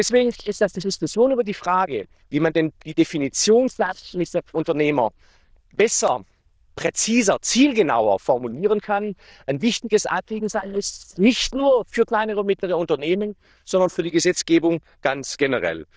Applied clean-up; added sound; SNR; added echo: neural diffusion model UNIVERSE++.